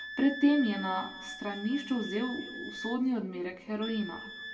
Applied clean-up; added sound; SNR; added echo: none; Wind instrument, woodwind instrument; 11 dB; reverberation time 1.7 s.